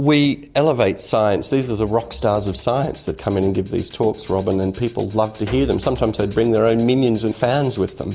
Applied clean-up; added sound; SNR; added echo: none; none; none; none.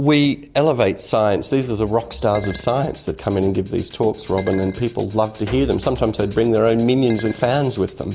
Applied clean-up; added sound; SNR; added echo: none; Chink, clink; 19 dB; none.